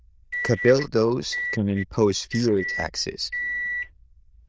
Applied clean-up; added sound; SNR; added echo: neural diffusion model UNIVERSE++.